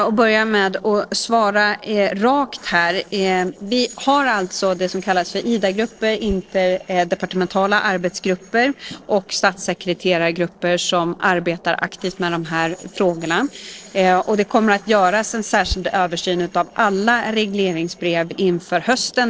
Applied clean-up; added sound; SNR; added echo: neural separator model SepFormer DNS4.